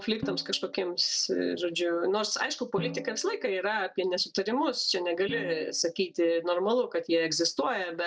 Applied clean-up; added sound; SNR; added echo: neural mask model DeepFilterNet 3.